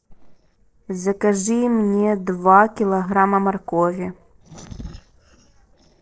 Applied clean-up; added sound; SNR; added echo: neural separator model SepFormer DNS4.